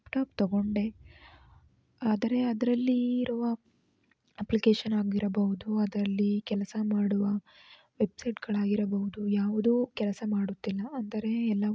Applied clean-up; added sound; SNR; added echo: none; none; none; none.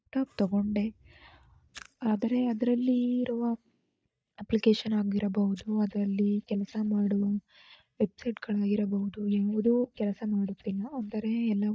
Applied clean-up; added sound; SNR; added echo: neural mask model DeepFilterNet 3.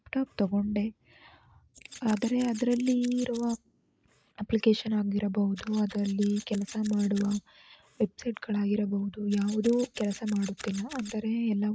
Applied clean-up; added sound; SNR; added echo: neural mask model Resemble Enhance denoiser.